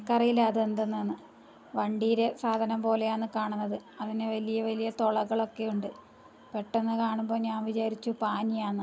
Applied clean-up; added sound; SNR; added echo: none; none; none; none.